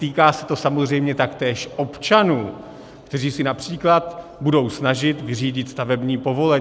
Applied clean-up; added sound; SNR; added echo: none; none; none; none.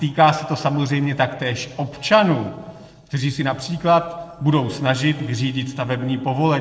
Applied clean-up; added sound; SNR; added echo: neural separator model SepFormer DNS4.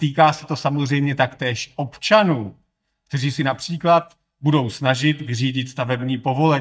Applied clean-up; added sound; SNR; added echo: neural mask model DeepFilterNet 3.